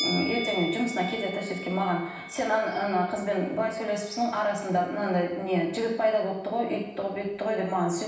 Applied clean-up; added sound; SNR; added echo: none; Musical instrument; 12 dB; reverberation time 0.9 s.